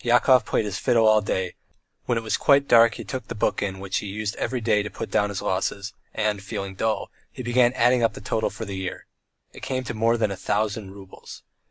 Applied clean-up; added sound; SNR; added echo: none; none; none; none.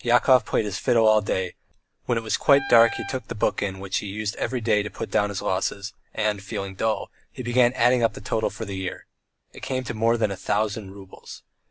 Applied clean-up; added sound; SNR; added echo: none; Wind instrument, woodwind instrument; 11 dB; none.